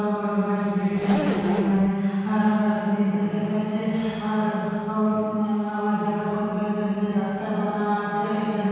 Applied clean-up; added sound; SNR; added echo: none; Zipper (clothing); 6 dB; reverberation time 2.2 s.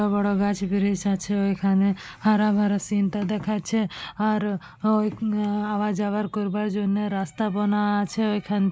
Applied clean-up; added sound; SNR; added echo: none; none; none; none.